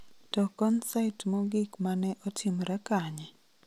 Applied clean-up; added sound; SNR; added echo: none; none; none; none.